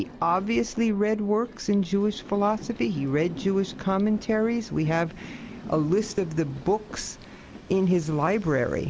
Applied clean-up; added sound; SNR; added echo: none; Train; 17 dB; none.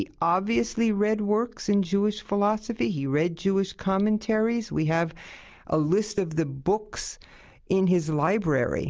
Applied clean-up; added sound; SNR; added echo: none; none; none; none.